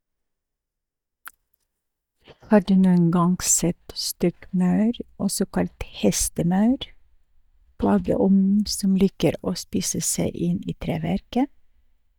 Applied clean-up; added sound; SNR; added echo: neural mask model DeepFilterNet 3.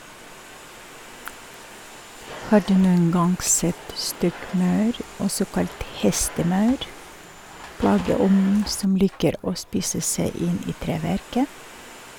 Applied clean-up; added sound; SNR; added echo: none; Domestic sounds, home sounds; 17 dB; none.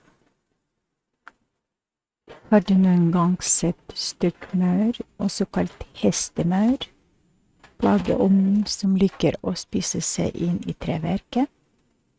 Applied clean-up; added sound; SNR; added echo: neural mask model RNNoise.